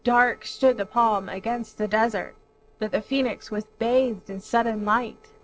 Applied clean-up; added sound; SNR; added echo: neural separator model SepFormer DNS4.